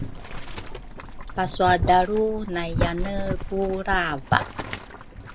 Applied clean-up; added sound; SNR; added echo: none; Boiling; 4 dB; none.